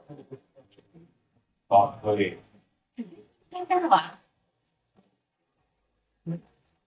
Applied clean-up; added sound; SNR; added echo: neural mask model DeepFilterNet 3.